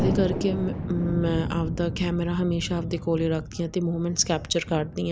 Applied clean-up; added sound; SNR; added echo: none; Thunder; 5 dB; none.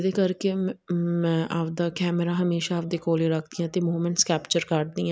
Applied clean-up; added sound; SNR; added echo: none; none; none; none.